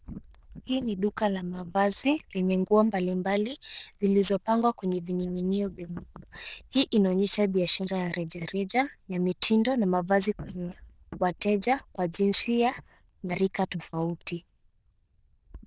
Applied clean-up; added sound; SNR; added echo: neural diffusion model UNIVERSE++.